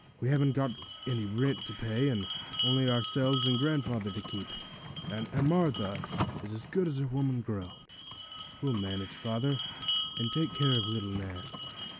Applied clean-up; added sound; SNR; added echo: none; Bell; 5 dB; none.